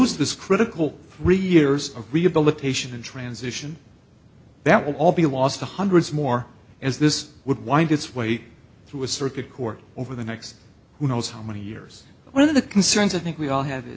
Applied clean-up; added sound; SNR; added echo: none; none; none; none.